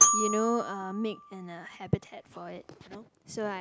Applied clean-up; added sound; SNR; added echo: none; Glockenspiel; -3 dB; none.